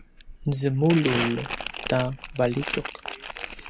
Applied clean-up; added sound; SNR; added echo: none; Crumpling, crinkling; 8 dB; none.